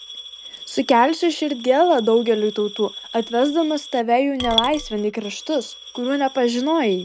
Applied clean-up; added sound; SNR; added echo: none; Coin (dropping) / Glass; 13 dB; none.